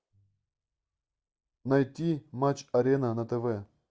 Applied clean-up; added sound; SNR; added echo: none; none; none; none.